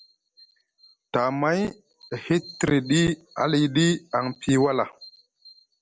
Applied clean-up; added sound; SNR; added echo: none; none; none; none.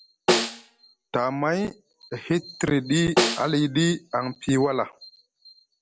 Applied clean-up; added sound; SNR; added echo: none; Snare drum; 1 dB; none.